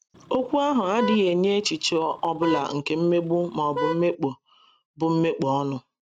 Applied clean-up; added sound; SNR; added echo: neural mask model RNNoise.